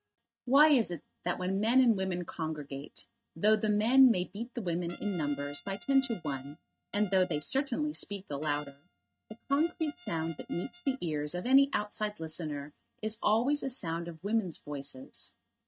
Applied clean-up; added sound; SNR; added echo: neural mask model RNNoise.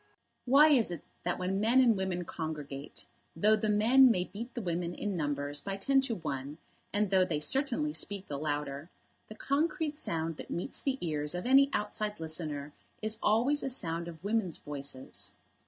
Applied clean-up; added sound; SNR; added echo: none; none; none; none.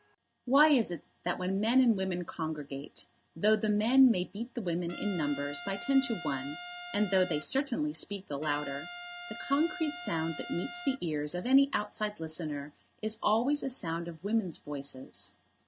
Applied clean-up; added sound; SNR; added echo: none; Trumpet; 13 dB; none.